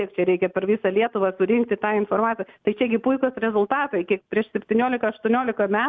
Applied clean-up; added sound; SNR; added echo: none; none; none; none.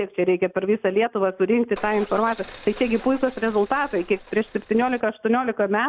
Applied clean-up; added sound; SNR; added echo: none; Car; 18 dB; none.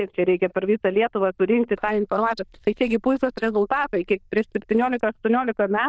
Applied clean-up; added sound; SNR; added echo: neural diffusion model UNIVERSE++.